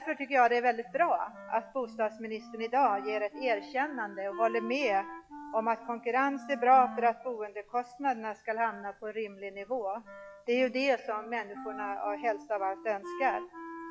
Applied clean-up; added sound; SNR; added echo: classical method log-MMSE.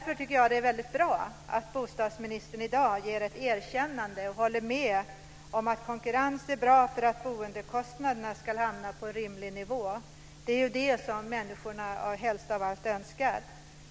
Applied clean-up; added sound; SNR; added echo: none; none; none; none.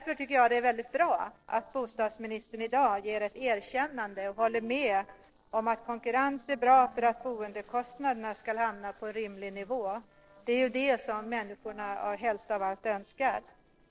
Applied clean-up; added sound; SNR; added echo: neural separator model SepFormer DNS4.